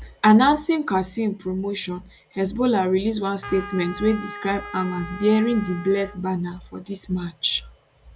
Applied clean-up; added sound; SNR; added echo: none; Trumpet; 15 dB; none.